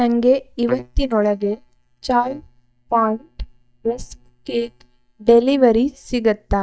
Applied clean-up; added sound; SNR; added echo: neural mask model DeepFilterNet 3.